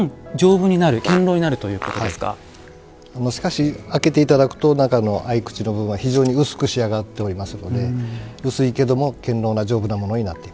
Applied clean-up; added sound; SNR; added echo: none; Fart; 13 dB; none.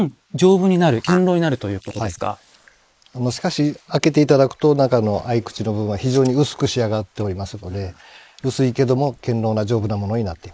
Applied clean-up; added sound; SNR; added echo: neural mask model Resemble Enhance denoiser.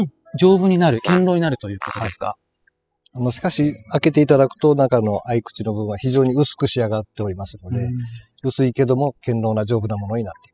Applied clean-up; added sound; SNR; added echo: classical method spectral subtraction.